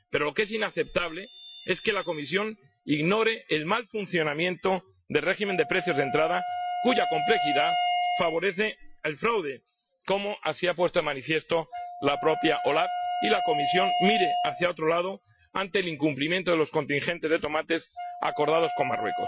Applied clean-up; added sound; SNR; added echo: classical method Wiener filter.